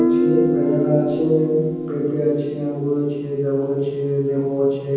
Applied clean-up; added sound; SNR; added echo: none; Guitar; 3 dB; reverberation time 1.3 s.